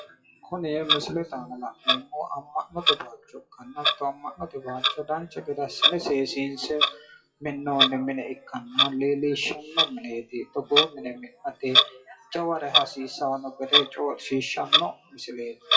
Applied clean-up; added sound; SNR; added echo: classical method WPE with log-MMSE.